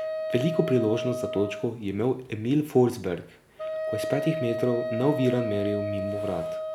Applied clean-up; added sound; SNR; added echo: none; Wind instrument, woodwind instrument; 5 dB; none.